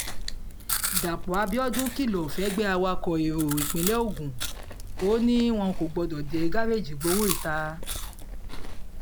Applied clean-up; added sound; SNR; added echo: none; Chewing, mastication; 2 dB; none.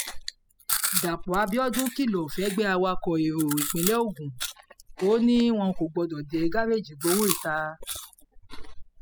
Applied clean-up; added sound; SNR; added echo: classical method spectral subtraction.